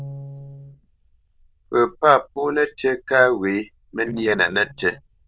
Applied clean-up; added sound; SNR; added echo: neural diffusion model UNIVERSE++.